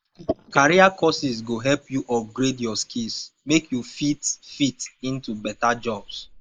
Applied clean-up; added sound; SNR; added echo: neural mask model Resemble Enhance denoiser.